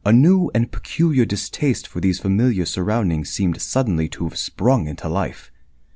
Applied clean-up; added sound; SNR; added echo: none; none; none; none.